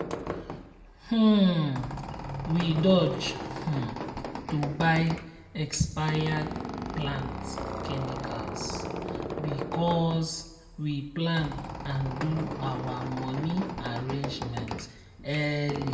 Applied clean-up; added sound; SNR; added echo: none; Squeak; 6 dB; reverberation time 0.7 s.